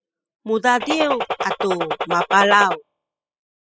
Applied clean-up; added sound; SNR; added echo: classical method spectral subtraction.